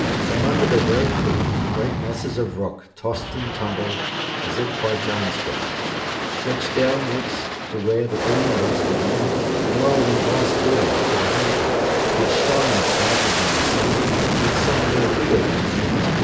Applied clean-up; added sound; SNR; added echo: none; Aircraft; -4 dB; reverberation time 0.6 s.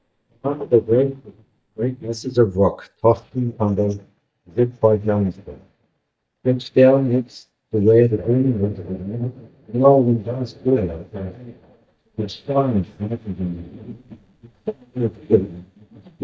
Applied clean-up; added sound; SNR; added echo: neural mask model DeepFilterNet 3.